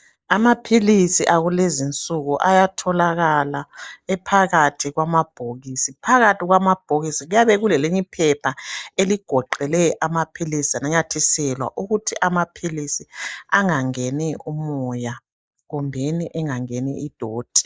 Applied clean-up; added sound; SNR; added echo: neural mask model Resemble Enhance denoiser.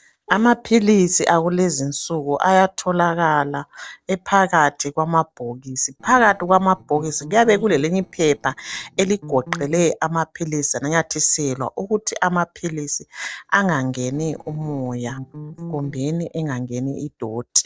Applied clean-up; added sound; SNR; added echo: neural separator model SepFormer DNS4.